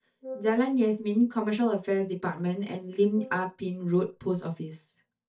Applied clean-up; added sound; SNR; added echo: neural mask model DeepFilterNet 3.